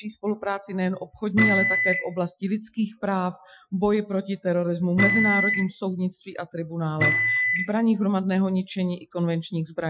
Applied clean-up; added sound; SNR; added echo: classical method Wiener filter.